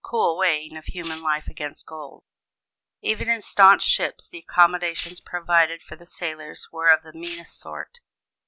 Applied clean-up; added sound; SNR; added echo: none; Tambourine; 16 dB; none.